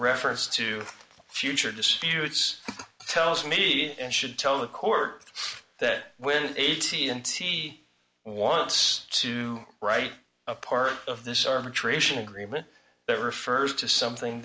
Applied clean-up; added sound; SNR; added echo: none; none; none; none.